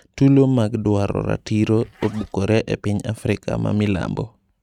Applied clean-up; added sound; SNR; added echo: neural mask model RNNoise.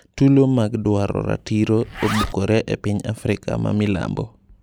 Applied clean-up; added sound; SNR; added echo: none; Zipper (clothing); 13 dB; none.